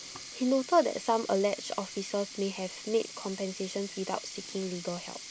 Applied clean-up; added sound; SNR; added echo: none; Sink (filling or washing); 13 dB; none.